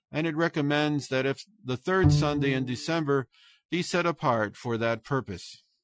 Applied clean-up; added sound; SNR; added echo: classical method Wiener filter.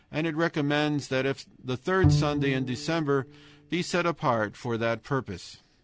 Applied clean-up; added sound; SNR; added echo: none; Bowed string instrument; 2 dB; none.